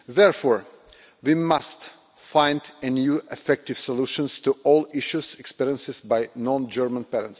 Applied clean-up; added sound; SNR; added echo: none; none; none; none.